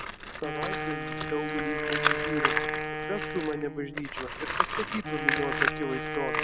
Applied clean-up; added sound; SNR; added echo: none; Wind instrument, woodwind instrument + Tools; -5 dB; none.